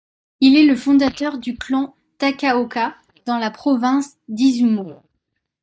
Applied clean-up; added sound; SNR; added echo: neural mask model DeepFilterNet 3.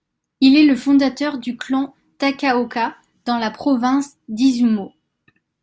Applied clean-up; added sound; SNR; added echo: none; none; none; none.